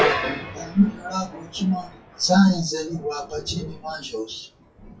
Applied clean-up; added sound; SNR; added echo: classical method WPE with log-MMSE.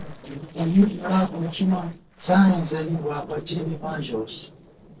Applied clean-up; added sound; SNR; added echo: neural separator model SepFormer DNS4.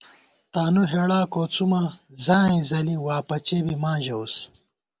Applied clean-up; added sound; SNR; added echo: none; none; none; none.